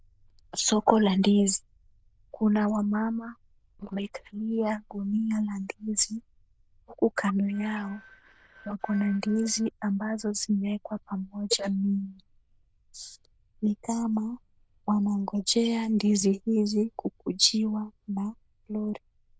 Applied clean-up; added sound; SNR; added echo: neural diffusion model UNIVERSE++.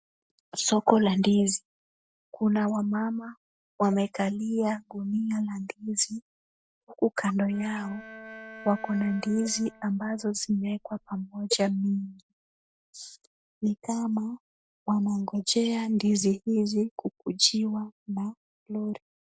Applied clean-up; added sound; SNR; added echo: none; Bowed string instrument; 18 dB; none.